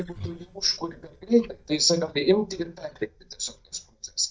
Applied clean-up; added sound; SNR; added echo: neural mask model DeepFilterNet 3.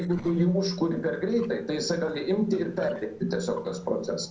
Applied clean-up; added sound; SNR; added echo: neural separator model SepFormer DNS4.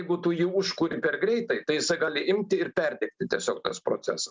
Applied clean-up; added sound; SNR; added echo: none; none; none; none.